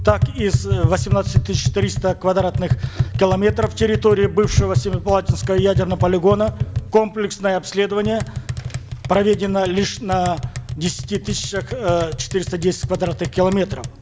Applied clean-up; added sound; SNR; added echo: none; Tap; 4 dB; none.